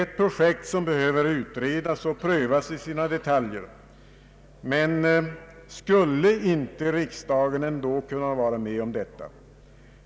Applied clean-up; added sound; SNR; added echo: none; none; none; none.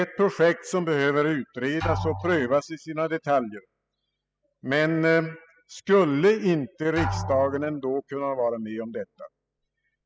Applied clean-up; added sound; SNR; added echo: classical method spectral subtraction.